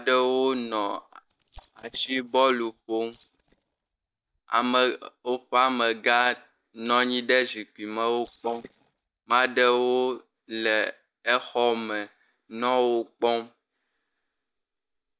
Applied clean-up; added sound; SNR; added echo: neural mask model DeepFilterNet 3.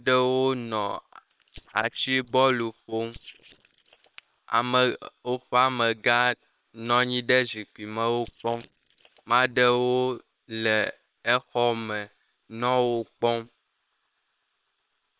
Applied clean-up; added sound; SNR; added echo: neural separator model SepFormer WHAM!.